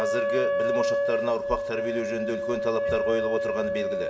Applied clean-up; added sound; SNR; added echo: none; Wind instrument, woodwind instrument; -3 dB; reverberation time 1.9 s.